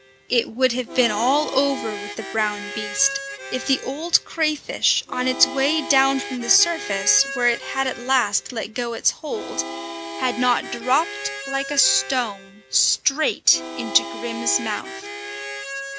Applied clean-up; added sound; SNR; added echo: none; Harmonica; 10 dB; none.